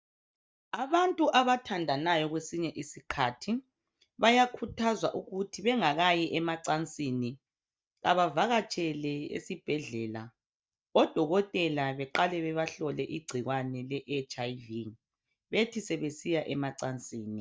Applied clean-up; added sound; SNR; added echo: neural mask model DeepFilterNet 3.